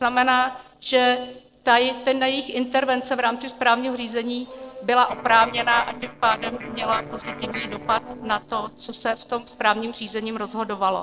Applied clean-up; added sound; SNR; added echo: neural separator model SepFormer DNS4.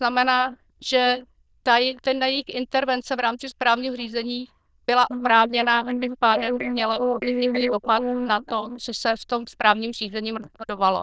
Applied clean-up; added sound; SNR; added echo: neural diffusion model UNIVERSE++.